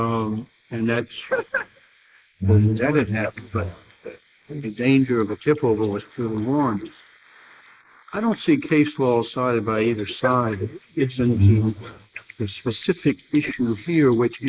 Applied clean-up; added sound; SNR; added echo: neural mask model Resemble Enhance denoiser.